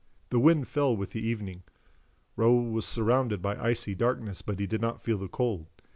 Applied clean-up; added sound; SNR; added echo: none; none; none; none.